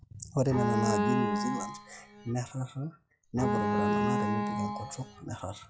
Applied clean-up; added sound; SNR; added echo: classical method log-MMSE.